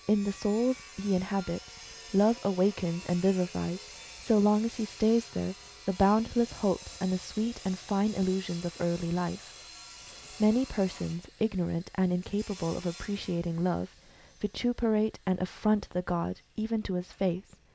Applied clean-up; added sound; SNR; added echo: none; Sawing; 19 dB; none.